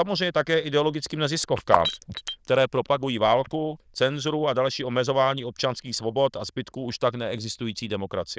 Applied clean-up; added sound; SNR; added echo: neural diffusion model UNIVERSE++.